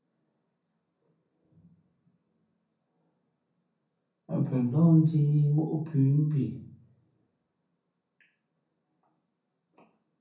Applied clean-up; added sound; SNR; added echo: none; none; none; reverberation time 0.6 s.